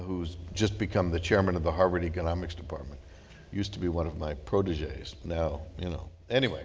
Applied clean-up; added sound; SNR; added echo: none; none; none; none.